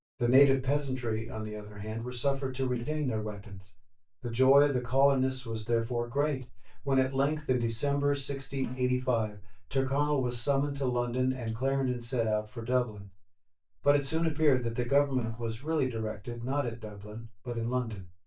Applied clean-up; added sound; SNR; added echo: neural mask model DeepFilterNet 3.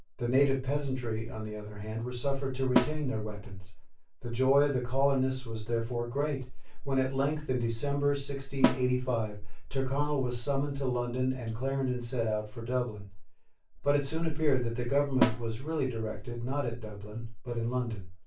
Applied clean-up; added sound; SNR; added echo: none; Snare drum; 5 dB; reverberation time 0.2 s.